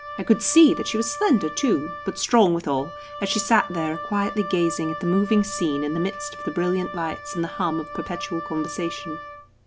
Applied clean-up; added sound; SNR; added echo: none; Wind instrument, woodwind instrument; 12 dB; none.